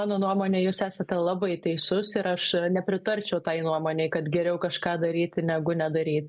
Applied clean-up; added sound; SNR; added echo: none; none; none; none.